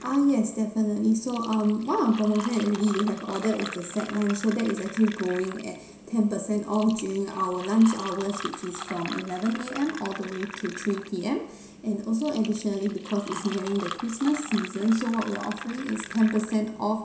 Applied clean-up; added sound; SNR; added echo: none; Fill (with liquid); 14 dB; reverberation time 0.7 s.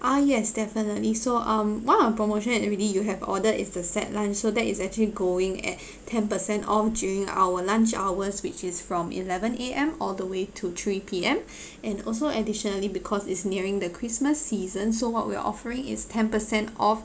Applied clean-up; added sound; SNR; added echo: none; none; none; none.